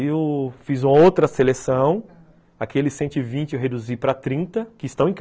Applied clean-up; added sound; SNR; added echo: none; none; none; none.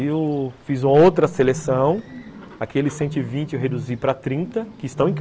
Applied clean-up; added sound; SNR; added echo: none; Bird; 14 dB; none.